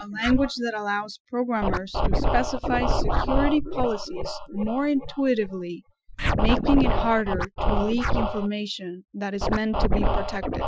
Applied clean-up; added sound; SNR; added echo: classical method Wiener filter.